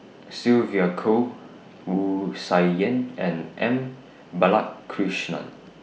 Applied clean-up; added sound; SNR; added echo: none; none; none; none.